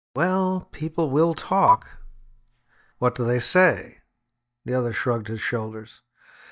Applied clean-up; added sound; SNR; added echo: neural mask model DeepFilterNet 3.